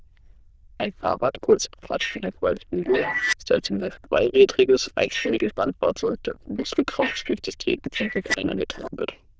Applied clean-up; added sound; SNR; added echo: neural diffusion model UNIVERSE++.